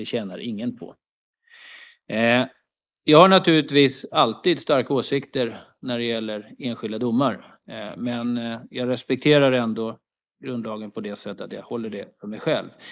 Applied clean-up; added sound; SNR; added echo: neural mask model Resemble Enhance denoiser.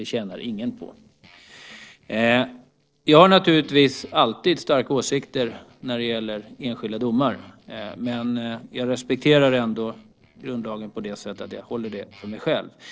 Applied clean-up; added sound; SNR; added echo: neural separator model SepFormer DNS4.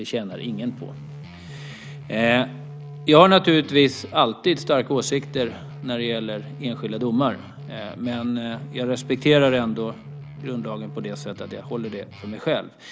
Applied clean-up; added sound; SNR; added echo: none; Guitar; 15 dB; none.